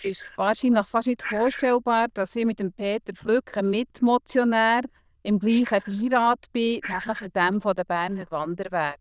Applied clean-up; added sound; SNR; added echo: neural diffusion model UNIVERSE++.